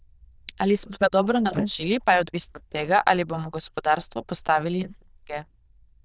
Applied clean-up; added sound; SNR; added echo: neural diffusion model UNIVERSE++.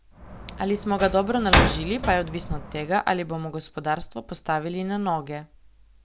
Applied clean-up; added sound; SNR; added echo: none; Slam; 0 dB; none.